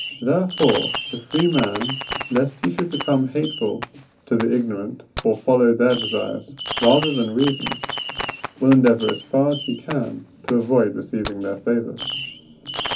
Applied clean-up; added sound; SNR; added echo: none; Fireworks; 9 dB; reverberation time 0.3 s.